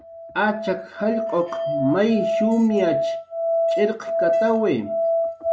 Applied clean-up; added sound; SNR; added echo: none; Musical instrument; 0 dB; none.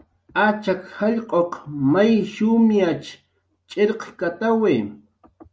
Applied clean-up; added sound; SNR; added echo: none; none; none; none.